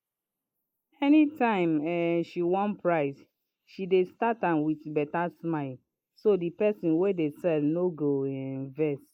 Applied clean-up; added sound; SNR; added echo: neural mask model Resemble Enhance denoiser.